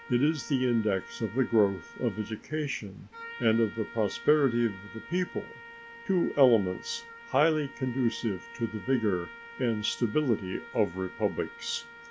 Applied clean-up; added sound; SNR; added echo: none; Trumpet; 17 dB; none.